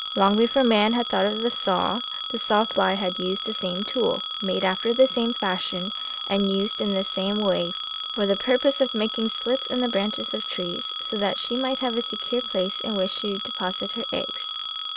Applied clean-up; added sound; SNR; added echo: none; Telephone; 0 dB; none.